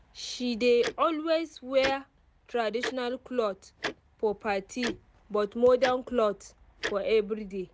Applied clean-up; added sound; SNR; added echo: none; Tick-tock; 13 dB; none.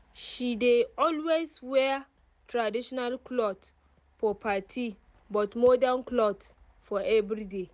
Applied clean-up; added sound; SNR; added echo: none; none; none; none.